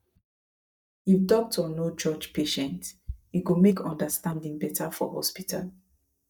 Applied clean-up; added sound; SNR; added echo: neural mask model DeepFilterNet 3.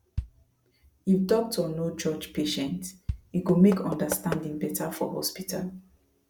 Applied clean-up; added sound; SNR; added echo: none; Knock / Wood + Bass drum; 12 dB; none.